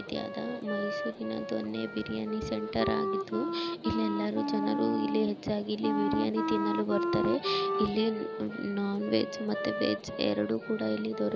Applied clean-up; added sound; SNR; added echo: none; Wind instrument, woodwind instrument; 3 dB; none.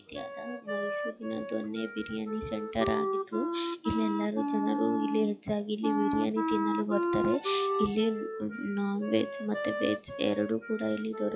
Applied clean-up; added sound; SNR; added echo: classical method log-MMSE.